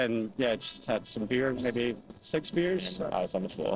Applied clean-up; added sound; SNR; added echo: neural separator model SepFormer DNS4.